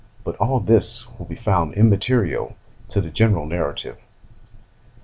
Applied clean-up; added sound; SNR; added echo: none; none; none; none.